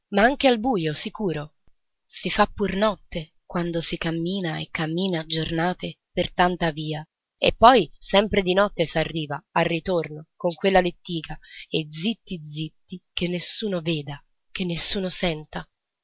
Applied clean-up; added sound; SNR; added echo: none; none; none; none.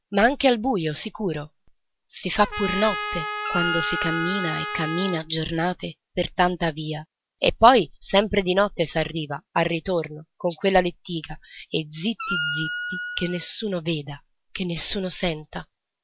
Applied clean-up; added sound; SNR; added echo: none; Wind instrument, woodwind instrument + Trumpet; 4 dB; none.